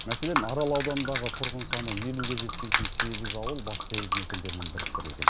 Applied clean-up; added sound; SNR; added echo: none; Gurgling / Liquid; -4 dB; none.